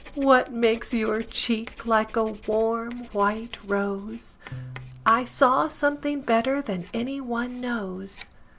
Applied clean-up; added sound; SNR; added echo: none; Writing + Bowed string instrument; 20 dB; none.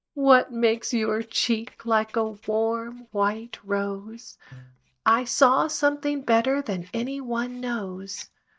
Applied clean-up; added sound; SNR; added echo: neural mask model DeepFilterNet 3.